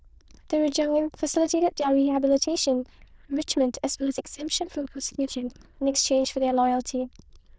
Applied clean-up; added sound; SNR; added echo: neural diffusion model UNIVERSE++.